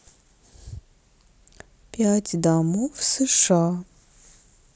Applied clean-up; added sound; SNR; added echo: none; none; none; none.